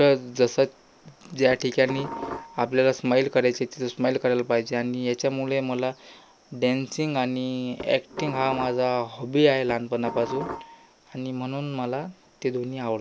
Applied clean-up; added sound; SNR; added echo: none; Dishes, pots, and pans; 11 dB; none.